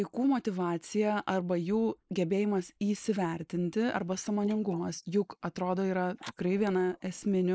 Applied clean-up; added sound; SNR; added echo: neural mask model Resemble Enhance denoiser.